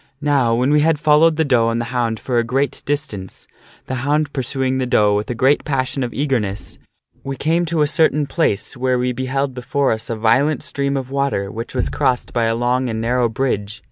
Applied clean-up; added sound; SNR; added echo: none; none; none; none.